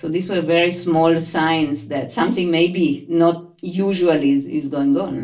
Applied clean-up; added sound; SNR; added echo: none; none; none; reverberation time 0.3 s.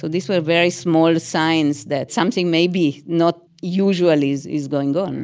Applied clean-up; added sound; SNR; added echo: none; none; none; none.